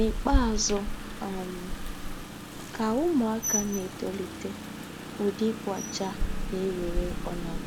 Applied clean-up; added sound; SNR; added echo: none; Rain; 1 dB; none.